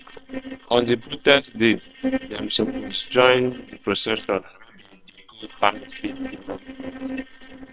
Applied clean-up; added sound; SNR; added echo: neural separator model SepFormer WHAM!.